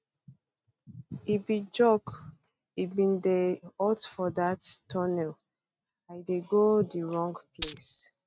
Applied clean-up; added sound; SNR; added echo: neural mask model RNNoise.